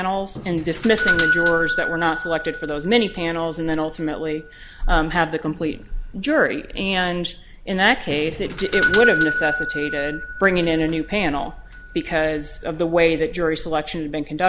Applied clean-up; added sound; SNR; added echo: none; Doorbell; 6 dB; none.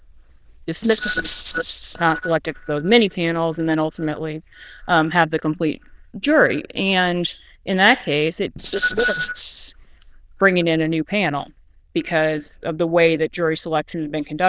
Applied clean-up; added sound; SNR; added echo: neural diffusion model UNIVERSE++.